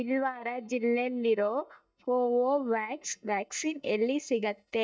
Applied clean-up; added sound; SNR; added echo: neural mask model DeepFilterNet 3.